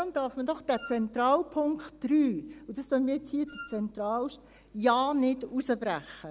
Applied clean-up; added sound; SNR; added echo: none; Wind instrument, woodwind instrument; 18 dB; none.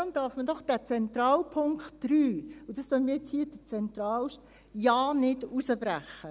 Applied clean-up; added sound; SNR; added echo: none; none; none; none.